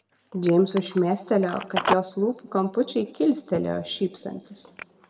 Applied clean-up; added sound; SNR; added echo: none; Telephone; 10 dB; reverberation time 1.0 s.